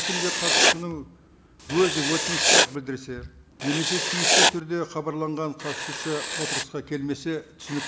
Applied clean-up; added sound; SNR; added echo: none; Writing; -4 dB; none.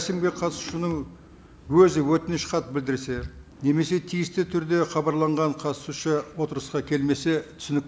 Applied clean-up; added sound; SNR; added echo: none; none; none; none.